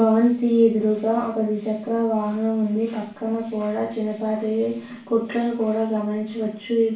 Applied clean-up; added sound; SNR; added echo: none; none; none; reverberation time 0.3 s.